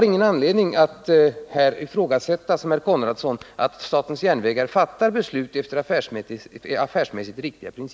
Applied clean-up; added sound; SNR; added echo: none; none; none; none.